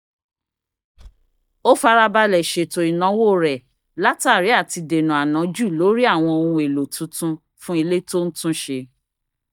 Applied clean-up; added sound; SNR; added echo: neural mask model DeepFilterNet 3.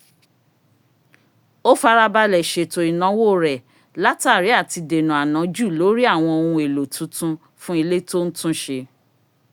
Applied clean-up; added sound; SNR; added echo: none; none; none; none.